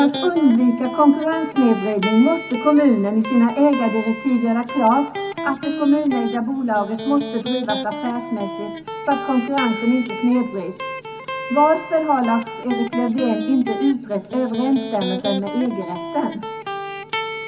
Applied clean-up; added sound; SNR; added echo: none; Electric guitar; 9 dB; reverberation time 0.4 s.